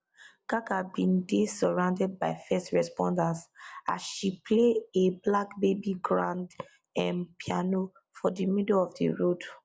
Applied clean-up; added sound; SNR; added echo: none; none; none; none.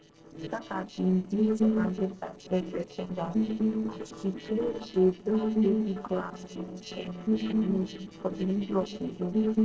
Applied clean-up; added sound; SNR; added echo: neural separator model SepFormer DNS4.